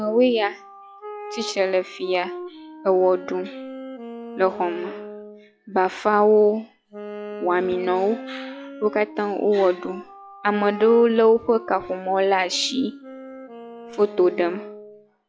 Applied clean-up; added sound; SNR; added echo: classical method log-MMSE.